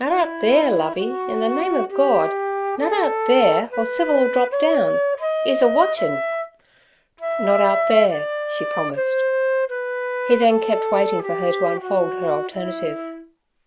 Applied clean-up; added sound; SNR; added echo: none; Wind instrument, woodwind instrument; 2 dB; none.